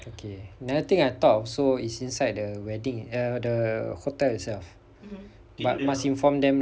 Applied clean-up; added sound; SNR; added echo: none; none; none; none.